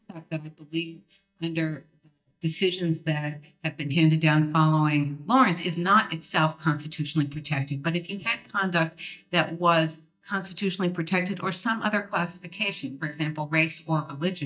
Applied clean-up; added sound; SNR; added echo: neural mask model DeepFilterNet 3.